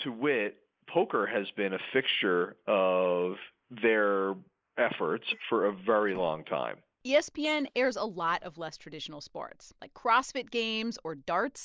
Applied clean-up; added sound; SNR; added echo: neural mask model Resemble Enhance denoiser.